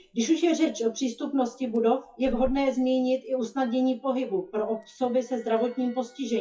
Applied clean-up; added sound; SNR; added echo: classical method WPE with log-MMSE.